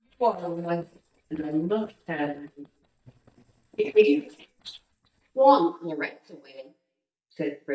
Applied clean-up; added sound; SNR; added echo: neural mask model DeepFilterNet 3.